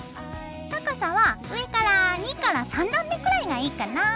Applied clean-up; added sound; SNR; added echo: none; none; none; none.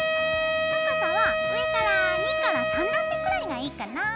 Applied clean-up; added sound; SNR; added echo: none; Wind instrument, woodwind instrument; -3 dB; none.